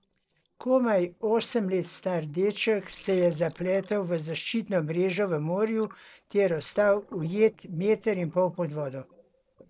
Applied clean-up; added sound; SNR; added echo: neural separator model SepFormer DNS4.